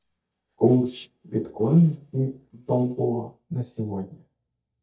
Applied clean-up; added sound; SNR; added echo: neural mask model DeepFilterNet 3.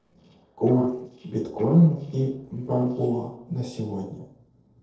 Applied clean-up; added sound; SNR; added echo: neural separator model SepFormer DNS4.